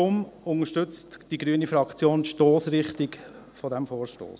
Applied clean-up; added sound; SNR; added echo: none; none; none; none.